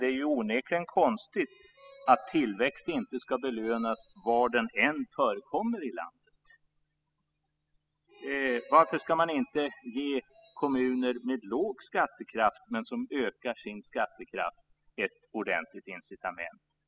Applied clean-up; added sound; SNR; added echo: classical method spectral subtraction.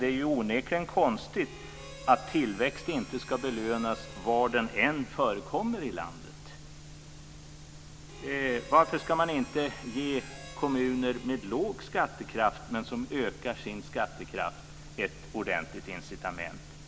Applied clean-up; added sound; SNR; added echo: none; Harmonica; 17 dB; none.